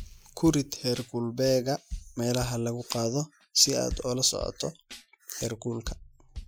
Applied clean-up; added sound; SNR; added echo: classical method Wiener filter.